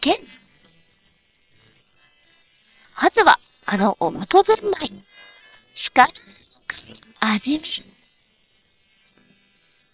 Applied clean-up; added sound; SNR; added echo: neural separator model SepFormer WHAM!.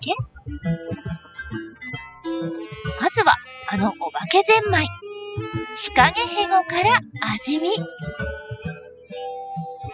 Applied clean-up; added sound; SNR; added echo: classical method spectral subtraction.